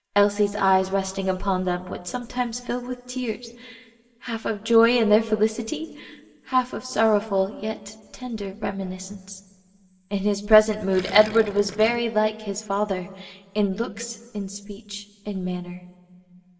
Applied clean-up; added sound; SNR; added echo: none; Gurgling; 13 dB; reverberation time 1.5 s.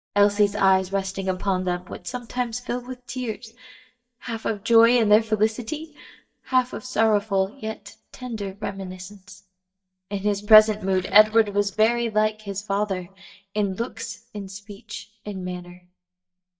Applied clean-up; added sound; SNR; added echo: neural mask model DeepFilterNet 3.